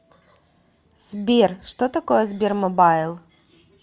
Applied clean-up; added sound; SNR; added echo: none; none; none; none.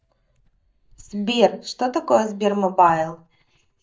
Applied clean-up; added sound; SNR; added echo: neural mask model DeepFilterNet 3.